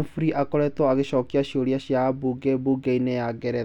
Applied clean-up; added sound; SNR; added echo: none; none; none; none.